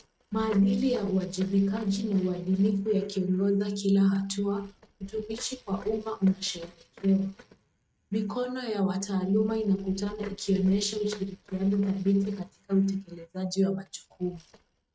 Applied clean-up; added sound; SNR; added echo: neural mask model RNNoise.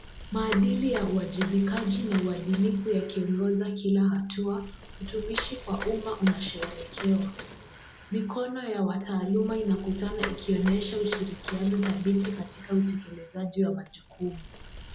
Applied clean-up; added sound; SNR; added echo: none; Bicycle; 12 dB; none.